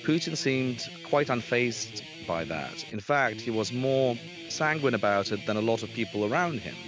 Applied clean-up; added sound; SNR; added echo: none; Guitar; 14 dB; none.